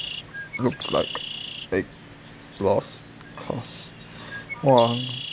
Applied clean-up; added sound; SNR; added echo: none; Bird; 10 dB; none.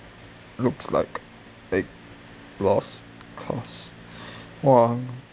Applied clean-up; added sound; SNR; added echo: none; none; none; none.